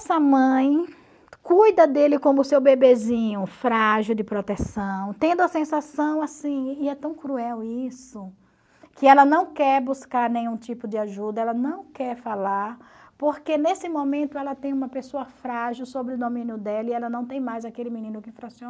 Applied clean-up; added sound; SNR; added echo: none; none; none; none.